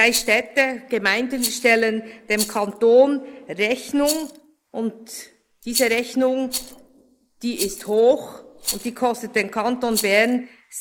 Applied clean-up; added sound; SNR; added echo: neural mask model Resemble Enhance denoiser.